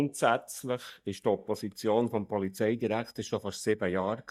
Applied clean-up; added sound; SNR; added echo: neural mask model DeepFilterNet 3.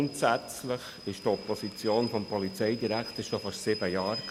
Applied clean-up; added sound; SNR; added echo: none; Rain / Train; 13 dB; none.